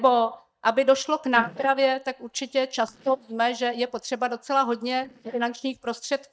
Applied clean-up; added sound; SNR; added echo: neural mask model DeepFilterNet 3.